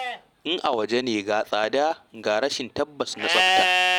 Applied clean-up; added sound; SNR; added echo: none; Livestock, farm animals, working animals; 0 dB; none.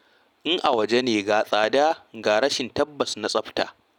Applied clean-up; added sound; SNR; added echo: none; none; none; none.